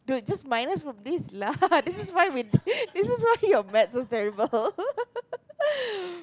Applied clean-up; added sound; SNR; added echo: none; none; none; none.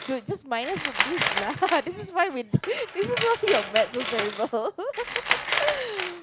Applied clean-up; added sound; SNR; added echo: none; Tools; 3 dB; none.